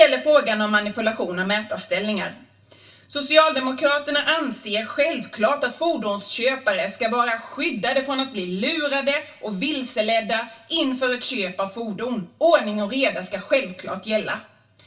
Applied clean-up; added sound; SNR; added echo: none; none; none; reverberation time 0.2 s.